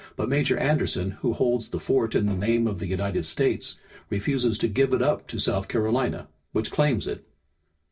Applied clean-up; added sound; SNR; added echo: neural separator model SepFormer DNS4.